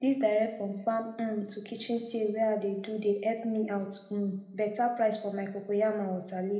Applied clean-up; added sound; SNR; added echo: none; none; none; reverberation time 0.7 s.